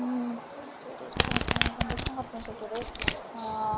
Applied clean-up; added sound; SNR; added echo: none; Domestic sounds, home sounds; -4 dB; none.